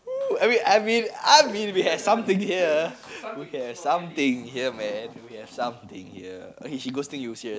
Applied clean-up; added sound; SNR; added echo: none; none; none; none.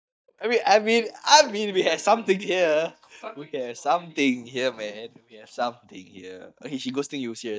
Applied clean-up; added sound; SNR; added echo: neural mask model DeepFilterNet 3.